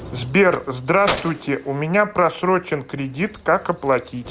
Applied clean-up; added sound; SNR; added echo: none; Keys jangling; 14 dB; none.